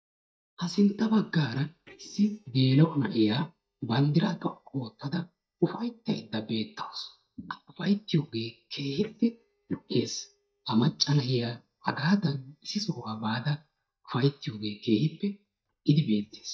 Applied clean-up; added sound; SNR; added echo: neural mask model DeepFilterNet 3.